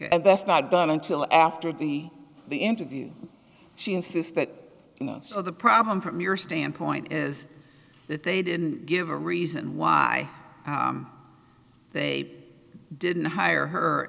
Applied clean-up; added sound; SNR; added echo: none; none; none; none.